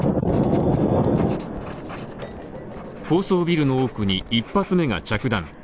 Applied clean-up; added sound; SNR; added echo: none; Dishes, pots, and pans + Writing; 17 dB; none.